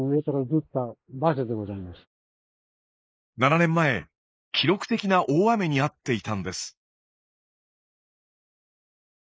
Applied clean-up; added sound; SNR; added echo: neural mask model Resemble Enhance denoiser.